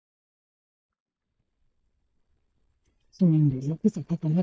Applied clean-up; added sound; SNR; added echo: neural mask model DeepFilterNet 3.